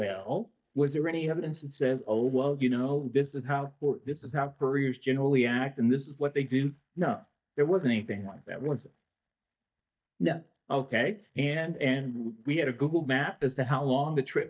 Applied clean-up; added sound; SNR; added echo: neural mask model DeepFilterNet 3.